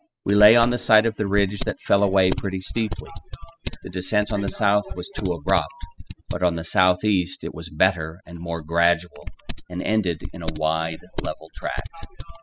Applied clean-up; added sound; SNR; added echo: classical method spectral subtraction.